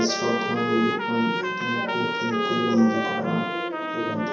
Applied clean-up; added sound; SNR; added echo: none; Trumpet; 3 dB; reverberation time 0.7 s.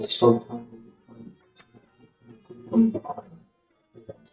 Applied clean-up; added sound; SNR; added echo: neural mask model DeepFilterNet 3.